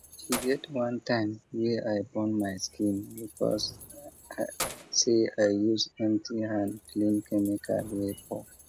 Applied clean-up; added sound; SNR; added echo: none; Keys jangling; 15 dB; none.